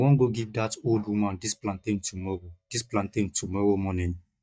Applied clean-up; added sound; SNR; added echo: neural mask model DeepFilterNet 3.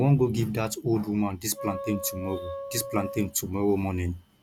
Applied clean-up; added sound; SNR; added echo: none; Wind instrument, woodwind instrument; 11 dB; none.